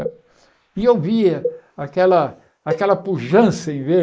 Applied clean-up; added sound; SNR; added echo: neural mask model Resemble Enhance denoiser.